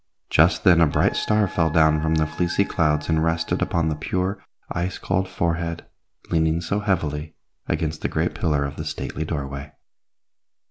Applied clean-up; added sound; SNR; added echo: none; Wind instrument, woodwind instrument; 18 dB; none.